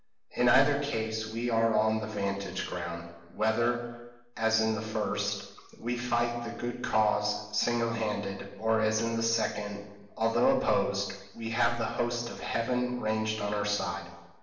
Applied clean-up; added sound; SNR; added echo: none; none; none; reverberation time 0.9 s.